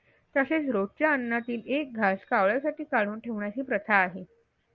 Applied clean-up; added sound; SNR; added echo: none; none; none; none.